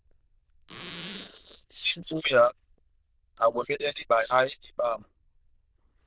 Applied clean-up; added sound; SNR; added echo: neural diffusion model UNIVERSE++.